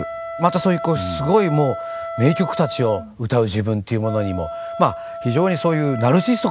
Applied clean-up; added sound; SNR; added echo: none; Wind instrument, woodwind instrument; 10 dB; none.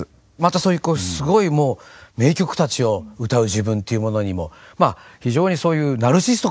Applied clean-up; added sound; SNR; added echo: none; none; none; none.